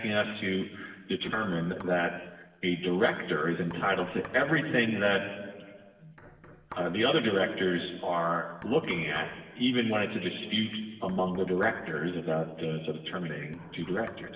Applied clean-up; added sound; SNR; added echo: neural separator model SepFormer DNS4.